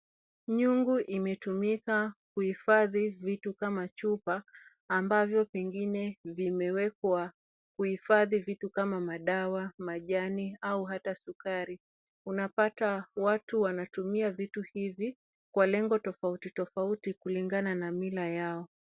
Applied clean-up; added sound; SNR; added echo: none; none; none; none.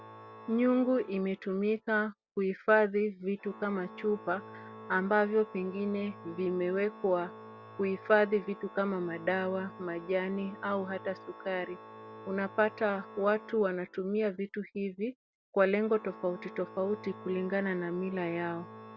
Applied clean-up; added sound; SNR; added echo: none; Organ; 18 dB; none.